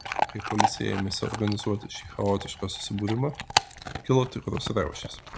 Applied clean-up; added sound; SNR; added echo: none; Chewing, mastication / Dog; 3 dB; none.